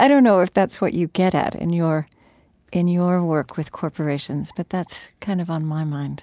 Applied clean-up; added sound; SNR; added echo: none; none; none; none.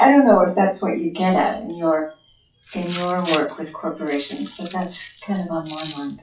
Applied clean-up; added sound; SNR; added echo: classical method WPE with log-MMSE.